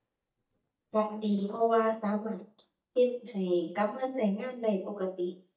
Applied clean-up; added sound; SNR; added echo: neural mask model DeepFilterNet 3.